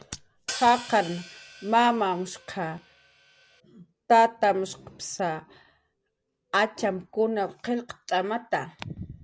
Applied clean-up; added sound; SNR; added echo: none; Hi-hat; 15 dB; none.